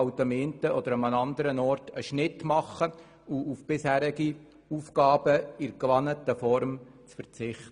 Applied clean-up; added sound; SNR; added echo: none; none; none; none.